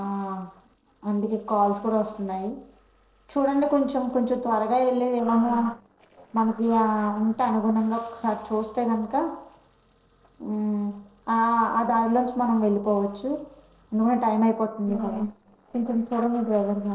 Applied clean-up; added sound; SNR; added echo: neural separator model SepFormer DNS4.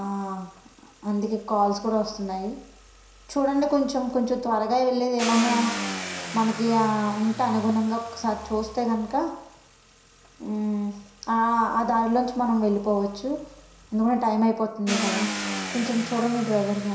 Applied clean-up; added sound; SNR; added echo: none; Car; 11 dB; reverberation time 0.7 s.